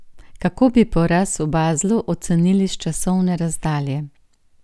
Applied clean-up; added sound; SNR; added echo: none; none; none; none.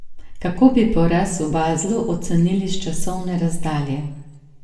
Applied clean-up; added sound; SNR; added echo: none; none; none; reverberation time 0.8 s.